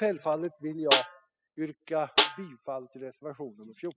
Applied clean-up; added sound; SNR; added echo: classical method spectral subtraction.